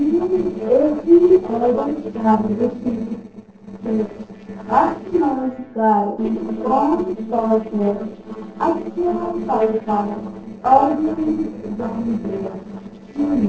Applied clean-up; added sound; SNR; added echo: neural separator model SepFormer DNS4.